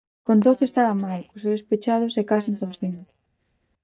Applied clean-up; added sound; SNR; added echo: neural mask model DeepFilterNet 3.